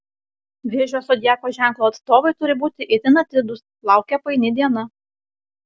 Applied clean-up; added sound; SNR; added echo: none; none; none; none.